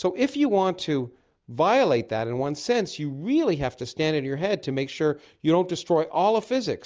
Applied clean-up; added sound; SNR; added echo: none; none; none; none.